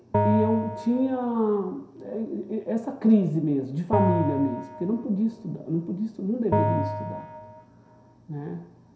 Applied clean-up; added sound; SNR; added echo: none; Bell; 3 dB; reverberation time 0.7 s.